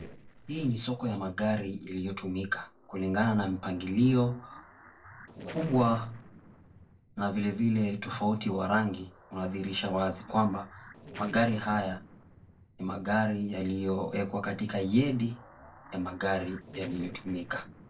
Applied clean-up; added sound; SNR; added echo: neural separator model SepFormer DNS4.